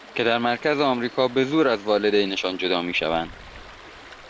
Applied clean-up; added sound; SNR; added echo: none; Stream; 20 dB; none.